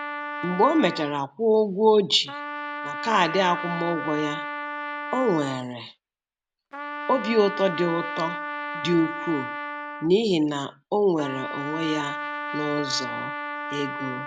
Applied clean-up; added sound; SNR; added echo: none; Trumpet; 8 dB; none.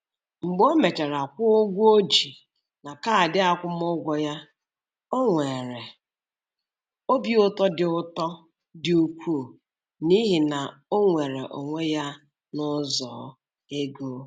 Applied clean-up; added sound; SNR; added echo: none; none; none; none.